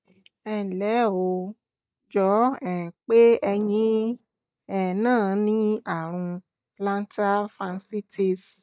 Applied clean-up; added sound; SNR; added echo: neural mask model DeepFilterNet 3.